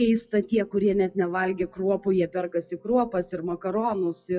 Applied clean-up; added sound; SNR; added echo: classical method WPE with log-MMSE.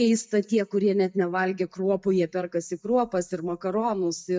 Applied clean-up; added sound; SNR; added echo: neural mask model DeepFilterNet 3.